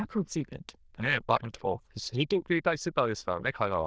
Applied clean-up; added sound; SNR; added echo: neural diffusion model UNIVERSE++.